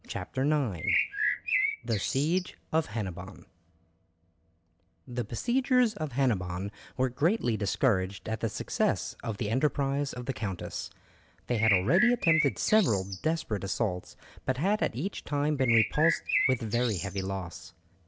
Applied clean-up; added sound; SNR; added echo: none; Bird; 2 dB; none.